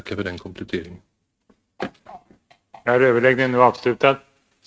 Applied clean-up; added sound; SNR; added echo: neural mask model RNNoise.